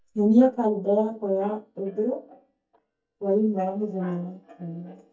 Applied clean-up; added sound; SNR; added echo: neural mask model DeepFilterNet 3.